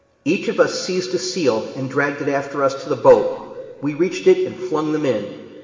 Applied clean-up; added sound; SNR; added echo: none; none; none; reverberation time 2.4 s.